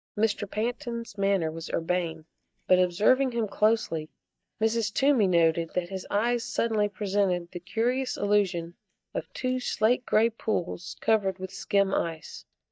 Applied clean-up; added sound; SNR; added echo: neural mask model DeepFilterNet 3.